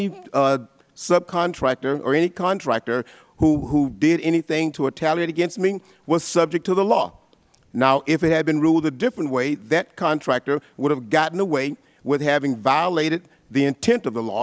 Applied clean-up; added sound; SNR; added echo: none; none; none; none.